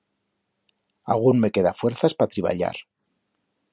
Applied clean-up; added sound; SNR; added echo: none; none; none; none.